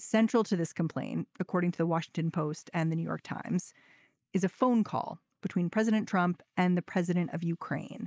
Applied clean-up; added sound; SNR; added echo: neural mask model Resemble Enhance denoiser.